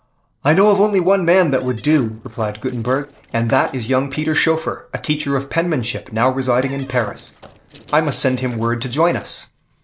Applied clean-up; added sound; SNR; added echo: neural separator model SepFormer DNS4.